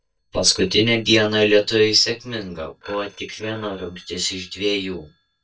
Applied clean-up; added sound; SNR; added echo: neural mask model DeepFilterNet 3.